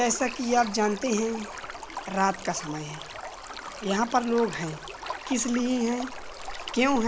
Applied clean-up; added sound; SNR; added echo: none; Stream; 10 dB; none.